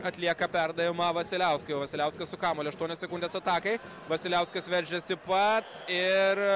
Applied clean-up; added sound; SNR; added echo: none; none; none; none.